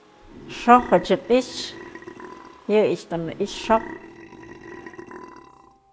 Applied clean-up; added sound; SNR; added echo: none; Burping, eructation; 16 dB; none.